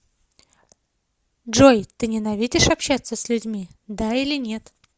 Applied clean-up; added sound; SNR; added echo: none; none; none; none.